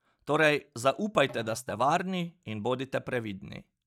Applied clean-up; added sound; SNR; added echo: neural mask model DeepFilterNet 3.